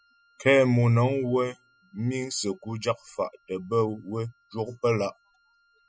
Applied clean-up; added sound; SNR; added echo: classical method spectral subtraction.